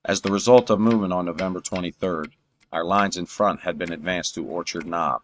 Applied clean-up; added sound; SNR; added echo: neural mask model RNNoise.